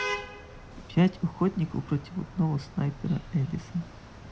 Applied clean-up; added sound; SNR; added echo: none; Traffic noise, roadway noise / Vehicle horn, car horn, honking; 11 dB; none.